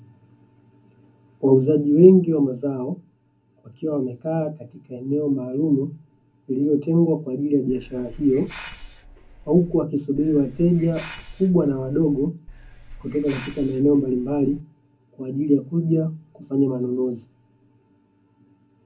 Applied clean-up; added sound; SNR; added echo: none; Hiss; 18 dB; reverberation time 0.4 s.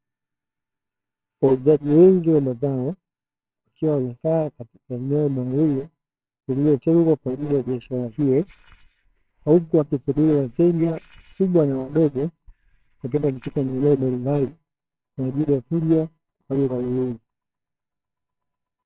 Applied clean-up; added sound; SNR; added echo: neural separator model SepFormer WHAMR!.